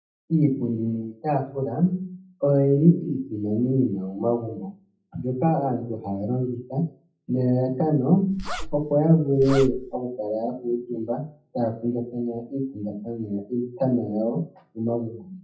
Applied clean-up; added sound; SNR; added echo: classical method WPE with log-MMSE.